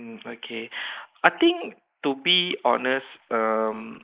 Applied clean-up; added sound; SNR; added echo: neural mask model Resemble Enhance denoiser.